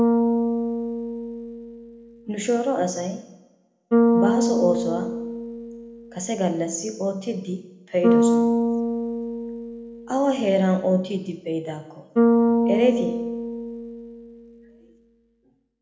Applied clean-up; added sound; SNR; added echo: none; Bass guitar; -3 dB; reverberation time 0.9 s.